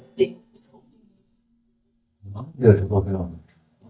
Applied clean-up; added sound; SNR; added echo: neural mask model DeepFilterNet 3.